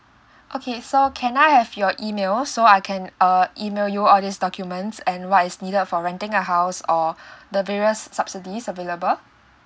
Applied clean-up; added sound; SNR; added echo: none; none; none; none.